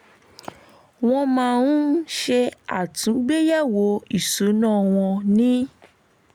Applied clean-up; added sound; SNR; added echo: none; none; none; none.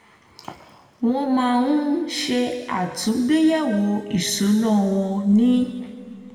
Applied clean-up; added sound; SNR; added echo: none; none; none; reverberation time 1.8 s.